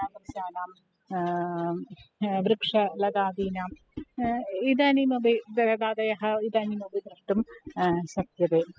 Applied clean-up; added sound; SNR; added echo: classical method spectral subtraction.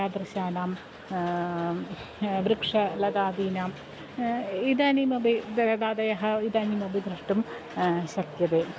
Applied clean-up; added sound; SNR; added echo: none; none; none; none.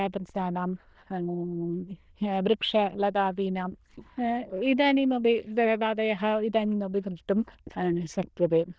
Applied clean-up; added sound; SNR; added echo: neural diffusion model UNIVERSE++.